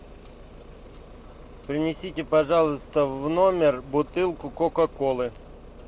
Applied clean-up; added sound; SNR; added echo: none; none; none; none.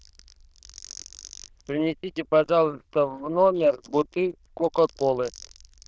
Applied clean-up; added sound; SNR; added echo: neural diffusion model UNIVERSE++.